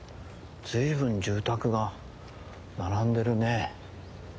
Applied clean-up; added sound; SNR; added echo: none; Rain; 16 dB; none.